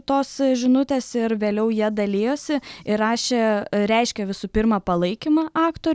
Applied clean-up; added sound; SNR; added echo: none; none; none; none.